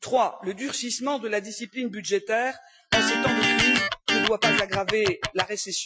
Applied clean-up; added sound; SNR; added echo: classical method Wiener filter.